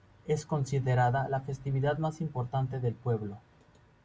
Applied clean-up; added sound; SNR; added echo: none; none; none; none.